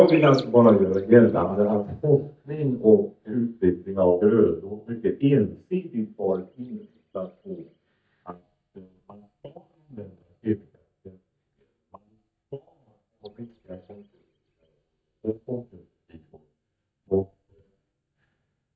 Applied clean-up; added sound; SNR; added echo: neural mask model DeepFilterNet 3.